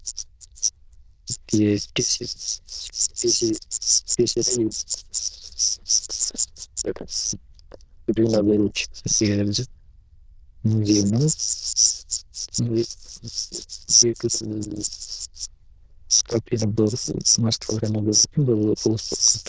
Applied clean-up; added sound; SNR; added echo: neural diffusion model UNIVERSE++.